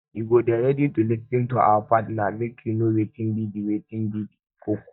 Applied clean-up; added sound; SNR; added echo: neural mask model DeepFilterNet 3.